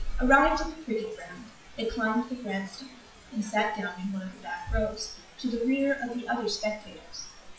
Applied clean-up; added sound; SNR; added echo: classical method WPE with log-MMSE.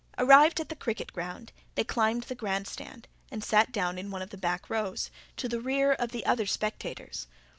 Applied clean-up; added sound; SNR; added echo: none; none; none; none.